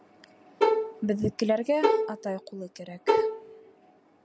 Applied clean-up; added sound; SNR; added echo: none; Bowed string instrument; -3 dB; none.